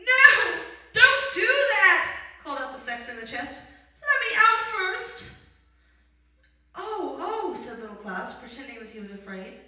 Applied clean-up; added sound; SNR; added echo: none; none; none; reverberation time 0.9 s.